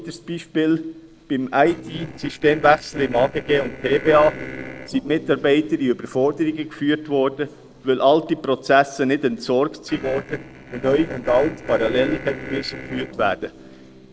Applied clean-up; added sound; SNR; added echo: neural separator model SepFormer DNS4.